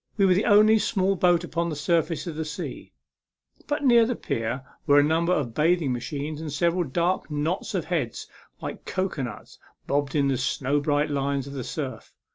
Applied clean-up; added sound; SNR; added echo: none; none; none; none.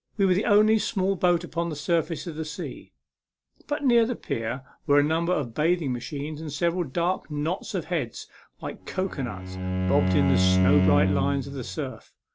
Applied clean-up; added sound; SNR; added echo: none; Bowed string instrument; -1 dB; none.